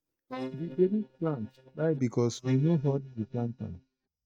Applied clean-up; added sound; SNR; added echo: neural mask model DeepFilterNet 3.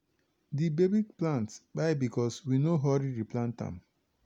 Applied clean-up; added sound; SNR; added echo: none; none; none; none.